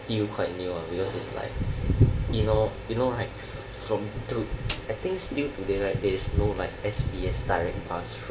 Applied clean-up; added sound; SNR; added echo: none; Snare drum; 17 dB; reverberation time 2.2 s.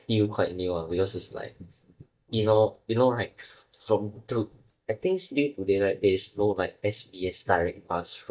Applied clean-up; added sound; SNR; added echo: neural mask model DeepFilterNet 3.